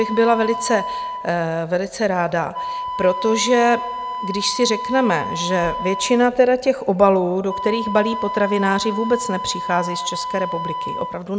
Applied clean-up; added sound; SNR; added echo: none; Wind instrument, woodwind instrument; 8 dB; none.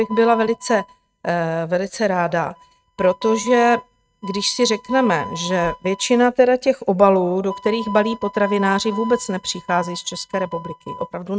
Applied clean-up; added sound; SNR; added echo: neural mask model RNNoise.